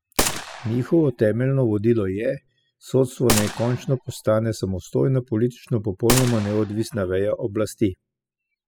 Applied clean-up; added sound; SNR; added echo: classical method spectral subtraction.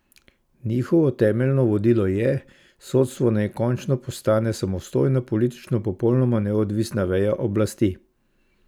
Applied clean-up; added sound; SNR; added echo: none; none; none; none.